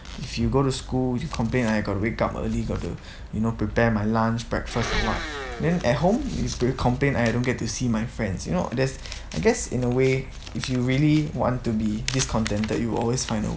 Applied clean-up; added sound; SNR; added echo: none; Domestic sounds, home sounds; 10 dB; none.